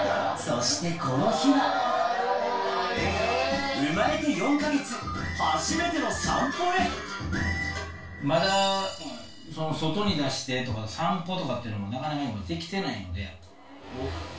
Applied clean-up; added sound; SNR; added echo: none; Walk, footsteps / Bird vocalization, bird call, bird song; 18 dB; reverberation time 0.3 s.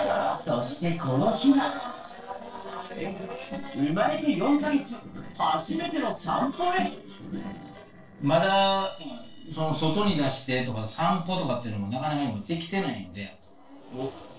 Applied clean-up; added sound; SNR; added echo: neural separator model SepFormer DNS4.